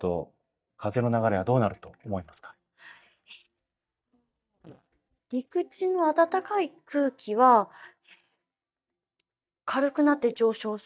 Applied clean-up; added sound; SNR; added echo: neural mask model DeepFilterNet 3.